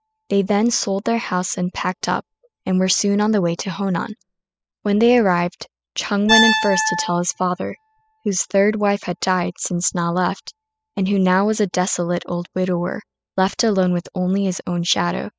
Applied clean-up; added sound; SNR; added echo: classical method spectral subtraction.